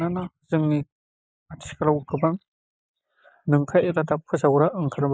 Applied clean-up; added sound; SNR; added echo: neural mask model Resemble Enhance denoiser.